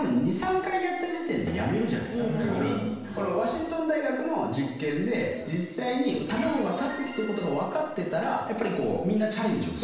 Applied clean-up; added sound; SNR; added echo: none; none; none; reverberation time 1.0 s.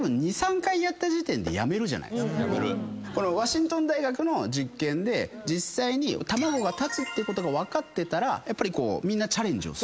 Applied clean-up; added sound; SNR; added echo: none; none; none; none.